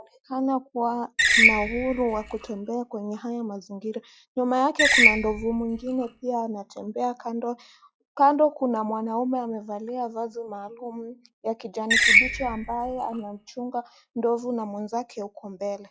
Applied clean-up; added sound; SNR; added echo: classical method log-MMSE.